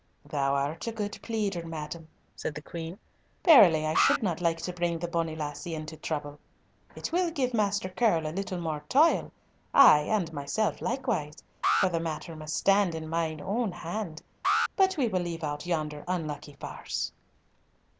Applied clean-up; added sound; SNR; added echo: none; Alarm; 5 dB; none.